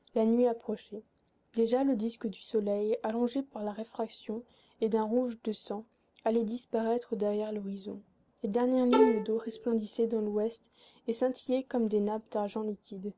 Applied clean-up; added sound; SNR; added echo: none; Bowed string instrument; -2 dB; none.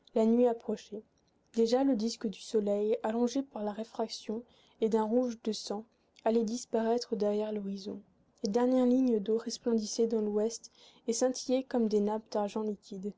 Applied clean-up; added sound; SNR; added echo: none; none; none; none.